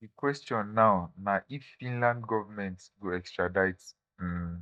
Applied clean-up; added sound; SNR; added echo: neural mask model DeepFilterNet 3.